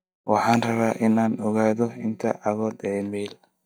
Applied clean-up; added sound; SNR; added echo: neural mask model DeepFilterNet 3.